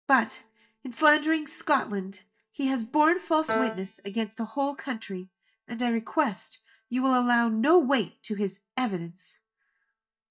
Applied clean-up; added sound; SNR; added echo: neural mask model DeepFilterNet 3.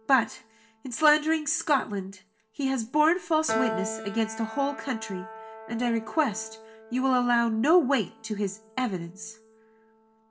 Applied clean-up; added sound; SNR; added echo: none; Piano; 13 dB; reverberation time 0.2 s.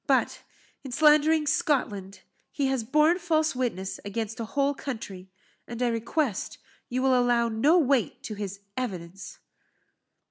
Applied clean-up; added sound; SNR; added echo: none; none; none; none.